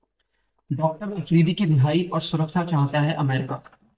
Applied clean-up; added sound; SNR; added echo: neural mask model DeepFilterNet 3.